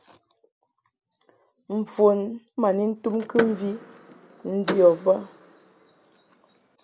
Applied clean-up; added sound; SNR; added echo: none; Door / Car; 10 dB; none.